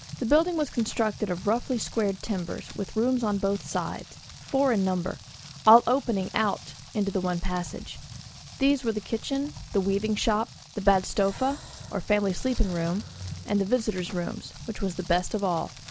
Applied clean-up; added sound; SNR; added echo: none; Rain + Breathing; 17 dB; none.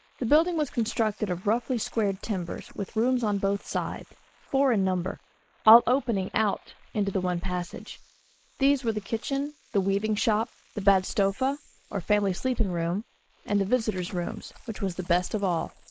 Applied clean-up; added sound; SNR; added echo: neural mask model Resemble Enhance denoiser.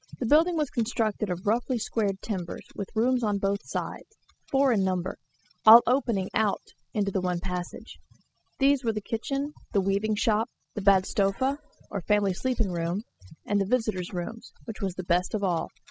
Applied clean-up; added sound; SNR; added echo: classical method spectral subtraction.